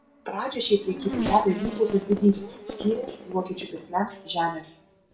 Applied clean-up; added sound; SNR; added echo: none; Race car, auto racing / Accelerating, revving, vroom; 11 dB; reverberation time 0.5 s.